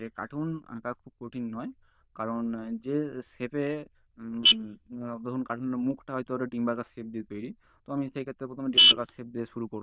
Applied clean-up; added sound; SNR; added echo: neural diffusion model UNIVERSE++.